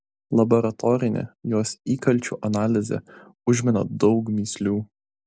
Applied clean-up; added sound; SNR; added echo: none; none; none; none.